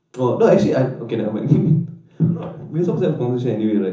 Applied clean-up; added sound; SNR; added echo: none; none; none; reverberation time 0.7 s.